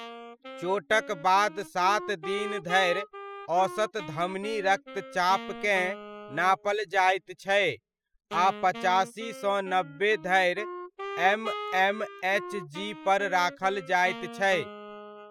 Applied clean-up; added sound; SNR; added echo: classical method spectral subtraction.